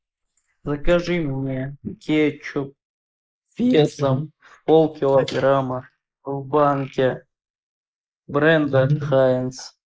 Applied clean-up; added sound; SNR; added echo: neural mask model Resemble Enhance denoiser.